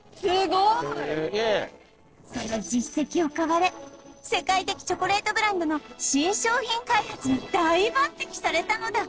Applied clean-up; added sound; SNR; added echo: neural separator model SepFormer DNS4.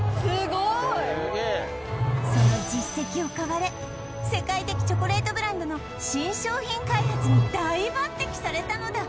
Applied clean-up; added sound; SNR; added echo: none; Growling; 1 dB; none.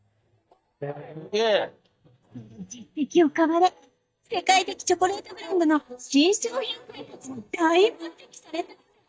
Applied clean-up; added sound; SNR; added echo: neural mask model DeepFilterNet 3.